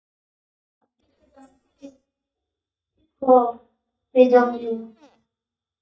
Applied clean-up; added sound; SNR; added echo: neural mask model DeepFilterNet 3.